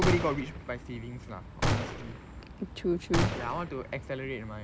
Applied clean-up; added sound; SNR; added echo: none; Gunshot, gunfire; 0 dB; none.